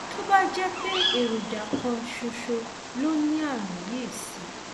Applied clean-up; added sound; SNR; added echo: none; Bird vocalization, bird call, bird song; 5 dB; none.